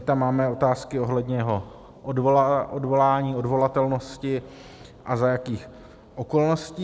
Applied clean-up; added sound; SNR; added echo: none; none; none; none.